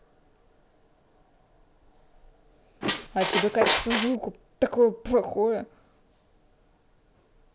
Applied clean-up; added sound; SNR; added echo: none; Squeak; -1 dB; none.